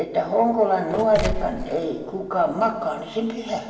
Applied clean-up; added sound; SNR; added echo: none; Mechanisms; 9 dB; reverberation time 1.2 s.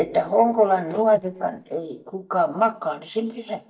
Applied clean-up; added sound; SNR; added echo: neural mask model DeepFilterNet 3.